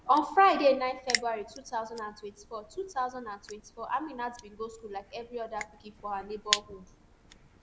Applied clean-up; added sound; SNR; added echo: none; Crushing; 9 dB; none.